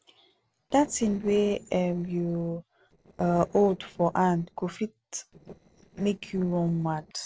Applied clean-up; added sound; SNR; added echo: neural separator model SepFormer DNS4.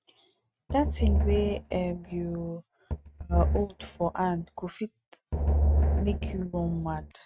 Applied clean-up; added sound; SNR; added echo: neural mask model RNNoise.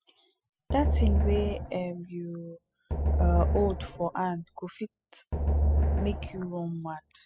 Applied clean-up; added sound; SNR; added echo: classical method spectral subtraction.